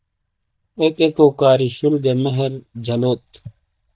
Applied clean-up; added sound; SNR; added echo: neural mask model DeepFilterNet 3.